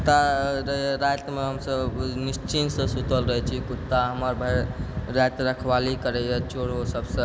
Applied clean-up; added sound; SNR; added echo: none; none; none; none.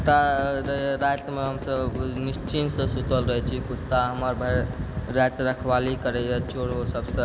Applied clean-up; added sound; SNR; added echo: none; Fire / Fireworks; 18 dB; none.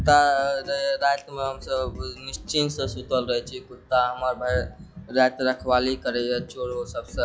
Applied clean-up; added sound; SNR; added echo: classical method log-MMSE.